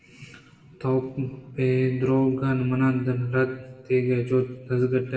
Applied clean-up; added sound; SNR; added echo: none; none; none; reverberation time 1.1 s.